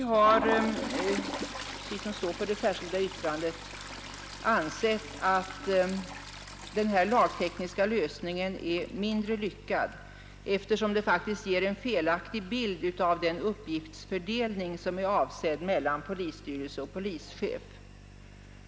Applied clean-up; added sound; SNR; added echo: none; Toilet flush; 12 dB; none.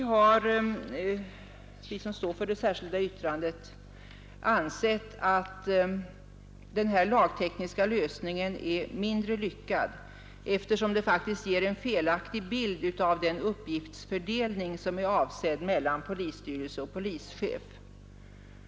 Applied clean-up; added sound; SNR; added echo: none; none; none; none.